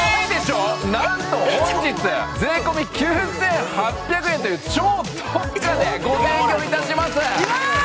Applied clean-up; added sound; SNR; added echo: none; Bowed string instrument; 19 dB; none.